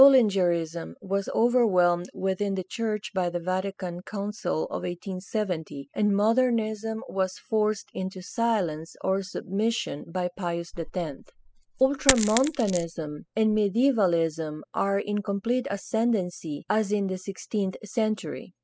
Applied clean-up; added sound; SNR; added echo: classical method spectral subtraction.